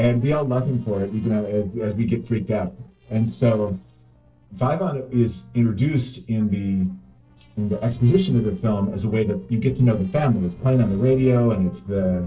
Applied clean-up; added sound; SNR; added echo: neural separator model SepFormer DNS4.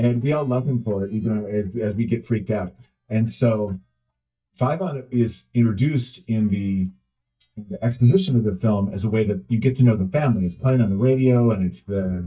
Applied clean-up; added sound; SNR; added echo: neural mask model DeepFilterNet 3.